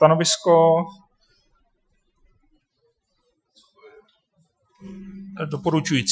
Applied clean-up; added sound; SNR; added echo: classical method Wiener filter.